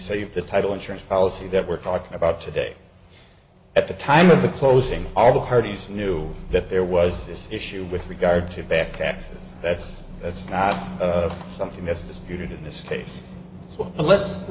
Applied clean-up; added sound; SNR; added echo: none; Purr; 20 dB; none.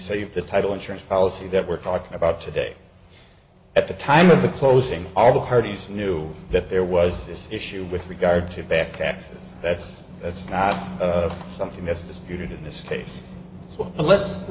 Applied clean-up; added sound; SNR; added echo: none; none; none; none.